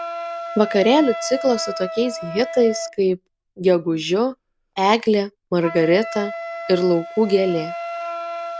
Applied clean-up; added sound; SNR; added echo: none; Wind instrument, woodwind instrument; 10 dB; none.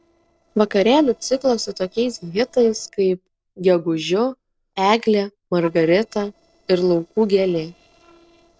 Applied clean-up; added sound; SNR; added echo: neural separator model SepFormer DNS4.